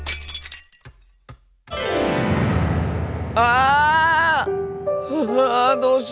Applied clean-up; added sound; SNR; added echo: none; none; none; none.